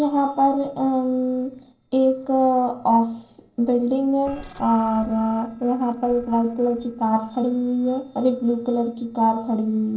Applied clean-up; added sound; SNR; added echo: neural separator model SepFormer DNS4.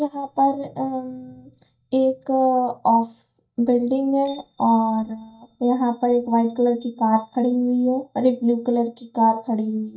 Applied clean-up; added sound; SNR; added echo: neural mask model DeepFilterNet 3.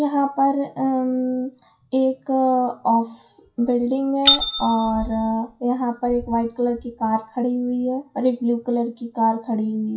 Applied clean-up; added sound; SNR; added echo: classical method WPE with log-MMSE.